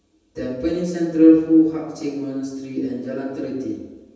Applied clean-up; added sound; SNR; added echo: none; none; none; reverberation time 1.1 s.